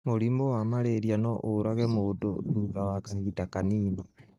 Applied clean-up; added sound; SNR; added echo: neural mask model DeepFilterNet 3.